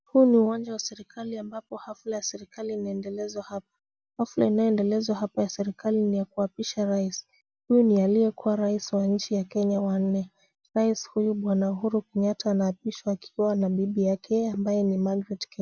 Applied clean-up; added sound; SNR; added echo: none; none; none; none.